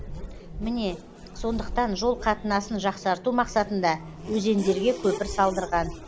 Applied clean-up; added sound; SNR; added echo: none; Race car, auto racing / Accelerating, revving, vroom; 10 dB; none.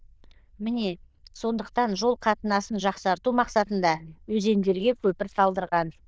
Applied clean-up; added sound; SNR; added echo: neural diffusion model UNIVERSE++.